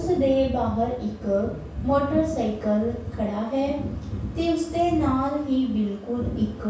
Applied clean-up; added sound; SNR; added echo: none; none; none; reverberation time 0.7 s.